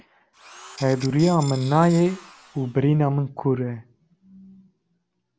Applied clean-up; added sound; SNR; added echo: none; Tools; 18 dB; none.